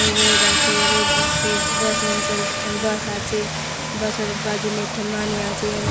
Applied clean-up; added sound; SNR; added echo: none; Screech + Vehicle; -5 dB; none.